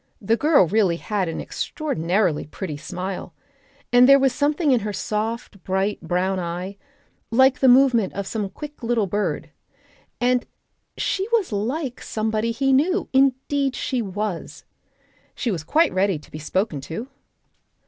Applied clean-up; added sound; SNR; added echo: none; none; none; none.